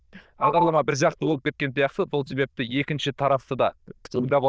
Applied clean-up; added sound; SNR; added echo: neural diffusion model UNIVERSE++.